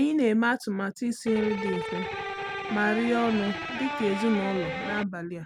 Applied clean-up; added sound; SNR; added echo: none; Electric guitar; 6 dB; none.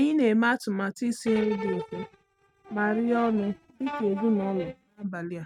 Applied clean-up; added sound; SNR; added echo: neural mask model RNNoise.